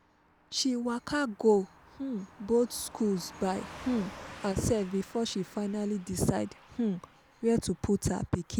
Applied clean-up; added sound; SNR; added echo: none; Car passing by / Truck; 20 dB; none.